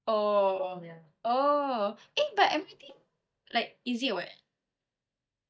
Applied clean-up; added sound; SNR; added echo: neural mask model DeepFilterNet 3.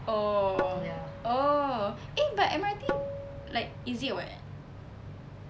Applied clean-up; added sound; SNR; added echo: none; Tabla; 6 dB; none.